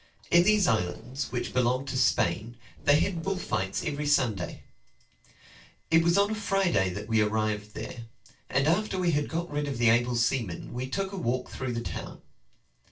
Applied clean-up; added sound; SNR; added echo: neural separator model SepFormer DNS4.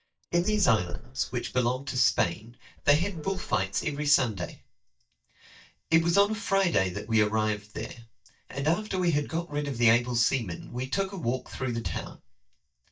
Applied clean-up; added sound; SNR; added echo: neural mask model DeepFilterNet 3.